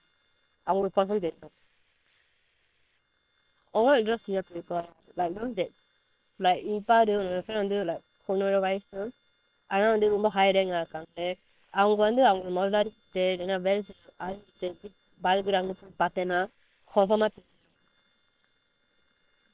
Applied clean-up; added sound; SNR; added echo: neural separator model SepFormer WHAM!.